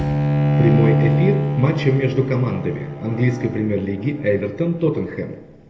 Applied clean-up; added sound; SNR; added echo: none; Bowed string instrument; 1 dB; reverberation time 0.8 s.